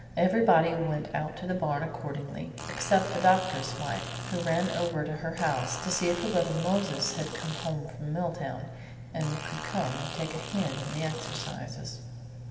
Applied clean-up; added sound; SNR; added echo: none; Fart; 10 dB; reverberation time 2.1 s.